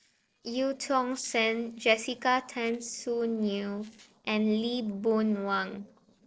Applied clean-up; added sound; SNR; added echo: neural separator model SepFormer DNS4.